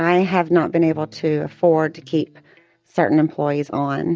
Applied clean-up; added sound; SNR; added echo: neural mask model DeepFilterNet 3.